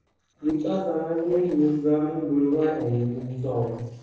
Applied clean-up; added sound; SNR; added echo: neural separator model SepFormer DNS4.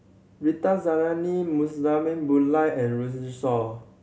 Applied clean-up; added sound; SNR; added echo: none; none; none; none.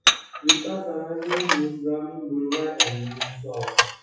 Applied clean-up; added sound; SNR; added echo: classical method WPE with log-MMSE.